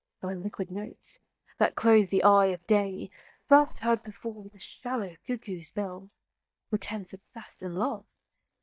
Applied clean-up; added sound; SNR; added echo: neural mask model DeepFilterNet 3.